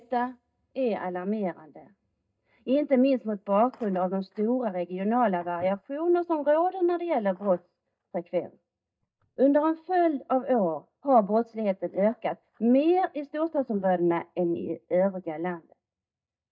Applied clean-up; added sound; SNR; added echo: neural mask model DeepFilterNet 3.